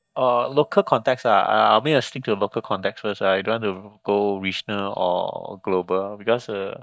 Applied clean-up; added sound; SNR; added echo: neural mask model DeepFilterNet 3.